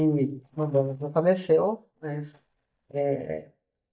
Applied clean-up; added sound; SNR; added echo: neural mask model DeepFilterNet 3.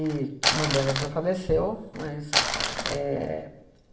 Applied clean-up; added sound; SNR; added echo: none; Crumpling, crinkling; 1 dB; reverberation time 0.9 s.